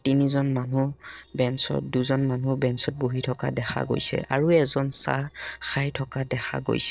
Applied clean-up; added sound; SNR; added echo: neural separator model SepFormer DNS4.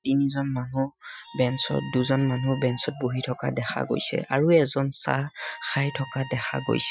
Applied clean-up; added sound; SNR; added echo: classical method Wiener filter.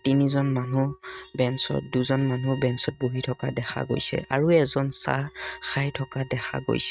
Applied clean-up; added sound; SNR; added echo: neural mask model RNNoise.